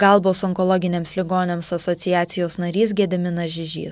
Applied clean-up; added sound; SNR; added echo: none; none; none; none.